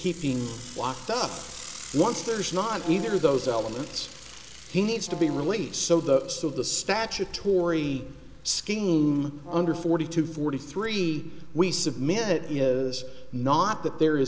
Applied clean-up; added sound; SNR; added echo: none; Mechanisms / Bicycle + Brass instrument; 14 dB; none.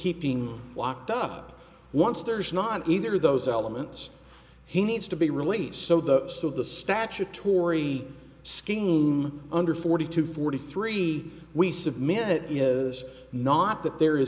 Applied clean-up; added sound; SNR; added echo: none; none; none; none.